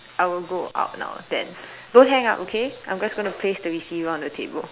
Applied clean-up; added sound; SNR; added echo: none; none; none; none.